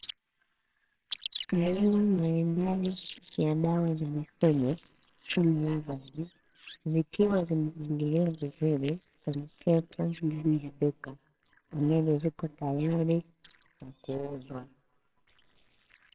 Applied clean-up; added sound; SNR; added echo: neural separator model SepFormer WHAMR!.